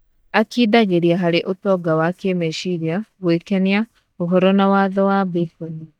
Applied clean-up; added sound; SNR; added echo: neural mask model DeepFilterNet 3.